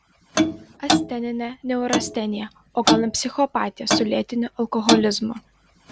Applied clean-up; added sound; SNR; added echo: none; Clock; 1 dB; none.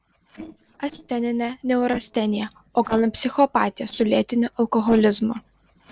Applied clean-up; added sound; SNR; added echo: neural separator model SepFormer DNS4.